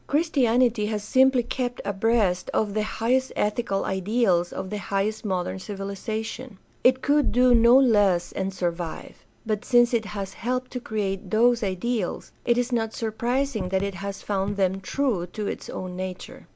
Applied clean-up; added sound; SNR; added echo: none; Raindrop / Drip; 16 dB; none.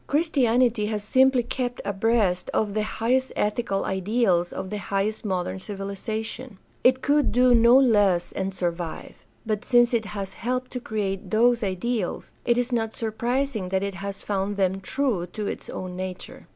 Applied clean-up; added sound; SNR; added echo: none; none; none; none.